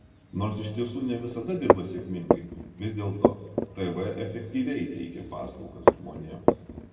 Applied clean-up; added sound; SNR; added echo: none; Walk, footsteps; -4 dB; reverberation time 1.5 s.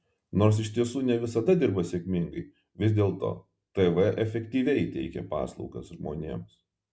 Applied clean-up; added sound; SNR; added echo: none; none; none; none.